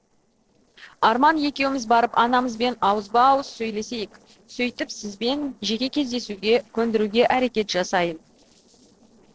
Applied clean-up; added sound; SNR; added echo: neural separator model SepFormer DNS4.